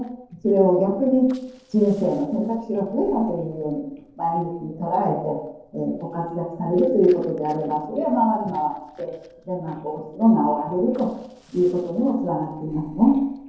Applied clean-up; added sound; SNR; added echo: neural separator model SepFormer DNS4.